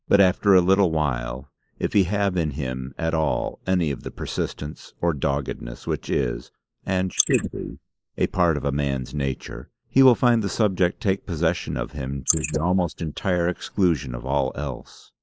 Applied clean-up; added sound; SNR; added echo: neural mask model Resemble Enhance denoiser.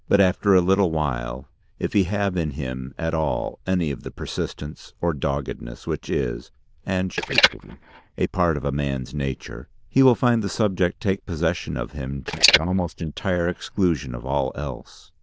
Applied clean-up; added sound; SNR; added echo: neural diffusion model UNIVERSE++.